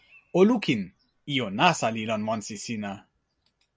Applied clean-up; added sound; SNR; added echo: none; none; none; none.